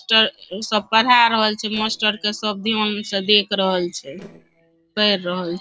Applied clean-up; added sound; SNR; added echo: neural separator model SepFormer DNS4.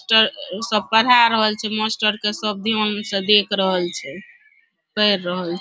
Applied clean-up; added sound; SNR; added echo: none; none; none; none.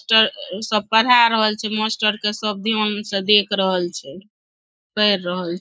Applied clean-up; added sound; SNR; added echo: neural mask model Resemble Enhance denoiser.